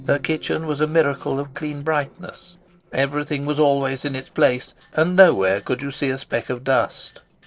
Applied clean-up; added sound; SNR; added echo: neural separator model SepFormer DNS4.